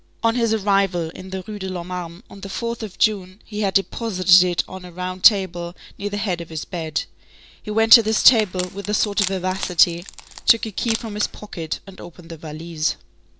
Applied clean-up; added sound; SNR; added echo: none; Wood; 10 dB; none.